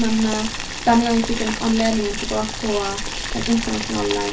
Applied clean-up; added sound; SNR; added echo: none; Boiling; 5 dB; reverberation time 0.4 s.